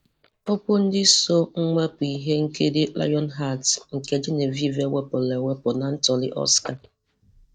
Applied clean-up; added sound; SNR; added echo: neural mask model DeepFilterNet 3.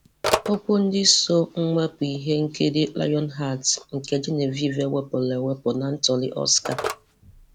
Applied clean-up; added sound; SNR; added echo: none; Telephone; 11 dB; none.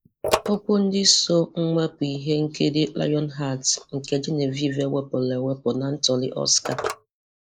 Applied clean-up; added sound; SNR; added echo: neural mask model Resemble Enhance denoiser.